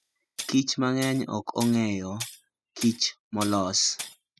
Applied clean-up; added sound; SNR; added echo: classical method spectral subtraction.